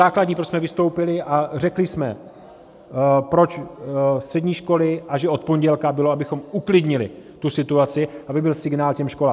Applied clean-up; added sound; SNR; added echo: none; none; none; none.